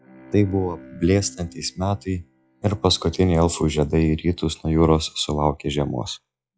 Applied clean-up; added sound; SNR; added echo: classical method log-MMSE.